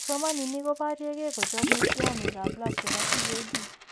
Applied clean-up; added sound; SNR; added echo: none; Gurgling / Liquid + Coin (dropping); -5 dB; none.